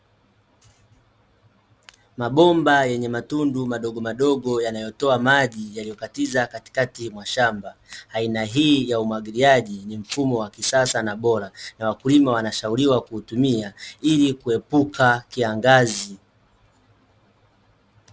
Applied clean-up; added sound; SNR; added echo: none; none; none; none.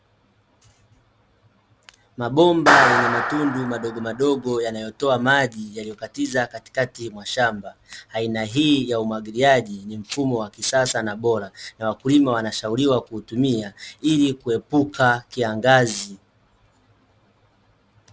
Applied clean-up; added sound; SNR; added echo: none; Clapping; 1 dB; none.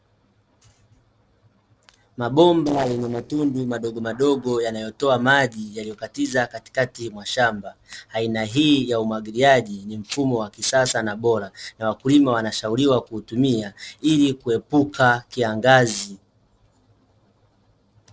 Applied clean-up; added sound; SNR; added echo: neural separator model SepFormer DNS4.